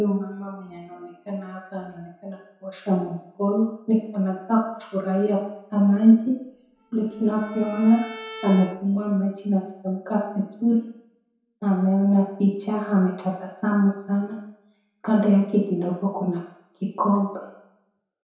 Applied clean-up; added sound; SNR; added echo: none; Bowed string instrument; 17 dB; reverberation time 0.7 s.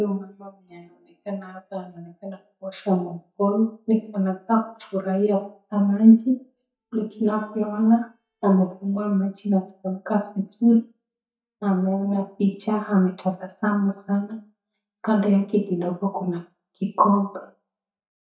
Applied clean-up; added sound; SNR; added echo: neural mask model DeepFilterNet 3.